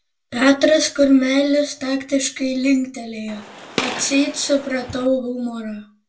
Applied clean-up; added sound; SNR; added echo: none; Gunshot, gunfire; 11 dB; reverberation time 0.1 s.